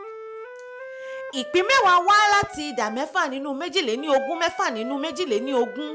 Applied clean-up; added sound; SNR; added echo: none; Wind instrument, woodwind instrument; 14 dB; none.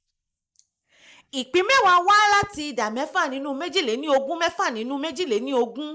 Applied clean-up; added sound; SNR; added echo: neural mask model Resemble Enhance denoiser.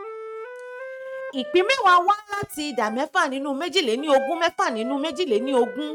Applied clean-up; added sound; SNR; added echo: neural mask model RNNoise.